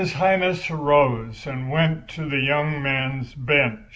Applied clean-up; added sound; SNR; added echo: none; none; none; none.